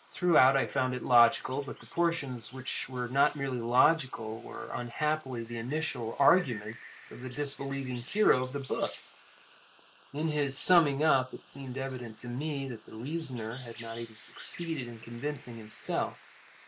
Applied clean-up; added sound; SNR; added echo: neural mask model Resemble Enhance denoiser.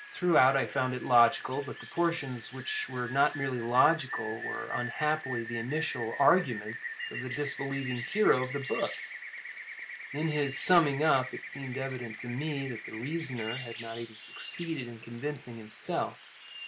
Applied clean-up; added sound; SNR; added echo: none; Rain; 10 dB; none.